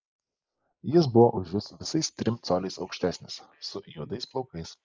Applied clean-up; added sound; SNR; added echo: neural mask model Resemble Enhance denoiser.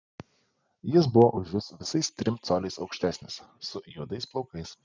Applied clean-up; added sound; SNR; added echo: none; none; none; none.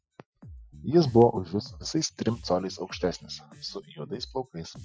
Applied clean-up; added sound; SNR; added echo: classical method Wiener filter.